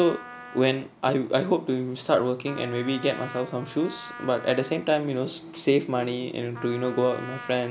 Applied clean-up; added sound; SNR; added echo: none; Trumpet; 17 dB; none.